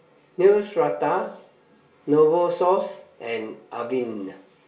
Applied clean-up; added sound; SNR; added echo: none; none; none; reverberation time 0.2 s.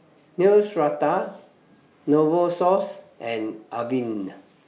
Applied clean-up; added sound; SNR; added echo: none; none; none; none.